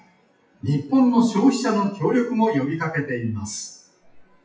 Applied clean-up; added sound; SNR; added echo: classical method WPE with log-MMSE.